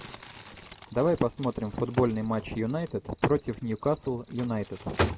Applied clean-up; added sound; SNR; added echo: none; Crumpling, crinkling + Cricket; 9 dB; none.